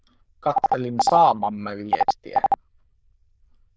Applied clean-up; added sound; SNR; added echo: neural diffusion model UNIVERSE++.